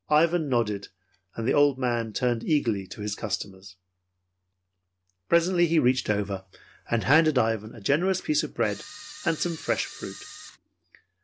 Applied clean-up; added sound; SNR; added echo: none; Camera; 15 dB; none.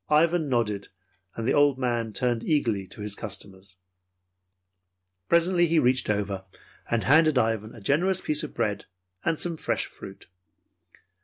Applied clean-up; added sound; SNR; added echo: none; none; none; none.